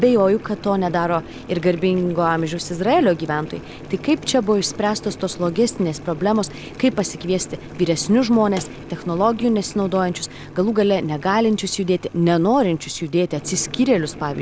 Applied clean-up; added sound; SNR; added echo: none; Boiling; 16 dB; none.